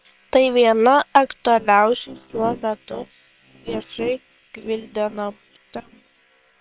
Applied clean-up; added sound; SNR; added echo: neural separator model SepFormer WHAM!.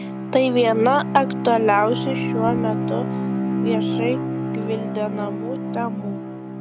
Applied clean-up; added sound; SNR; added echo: none; Bowed string instrument; 2 dB; none.